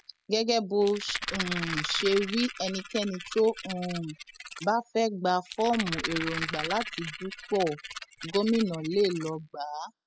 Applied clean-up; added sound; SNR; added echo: classical method spectral subtraction.